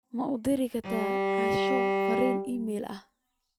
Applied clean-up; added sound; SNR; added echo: neural mask model RNNoise.